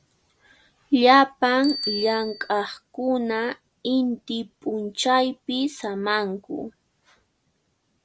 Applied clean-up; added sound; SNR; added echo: none; Bicycle bell; 17 dB; none.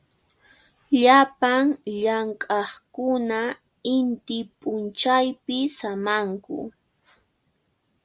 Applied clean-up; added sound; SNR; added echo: none; none; none; none.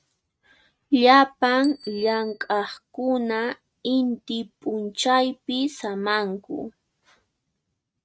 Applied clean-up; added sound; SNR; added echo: neural mask model RNNoise.